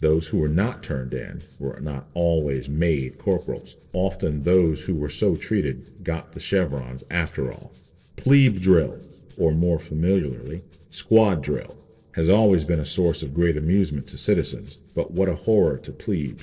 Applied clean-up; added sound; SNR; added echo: neural separator model SepFormer DNS4.